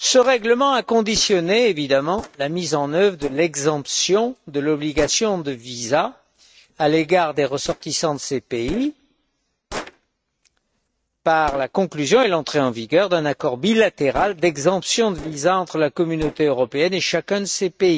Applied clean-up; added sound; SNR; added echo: neural mask model RNNoise.